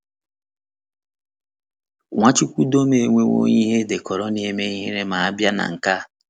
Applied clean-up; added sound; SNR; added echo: none; none; none; none.